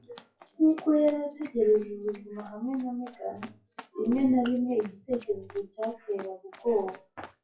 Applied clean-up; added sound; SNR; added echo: classical method WPE with log-MMSE.